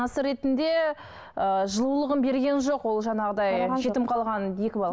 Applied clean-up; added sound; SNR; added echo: none; none; none; none.